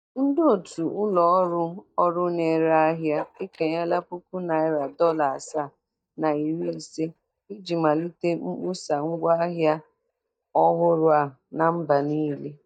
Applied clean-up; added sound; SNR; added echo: neural mask model DeepFilterNet 3.